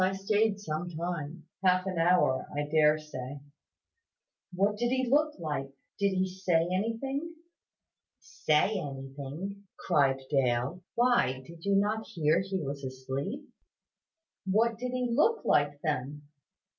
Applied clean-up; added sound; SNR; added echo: none; none; none; none.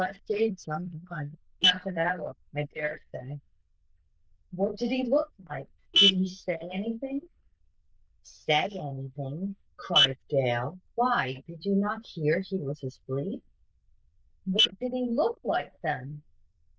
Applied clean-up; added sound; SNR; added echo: neural diffusion model UNIVERSE++.